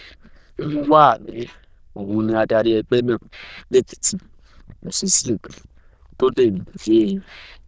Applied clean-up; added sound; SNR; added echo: neural diffusion model UNIVERSE++.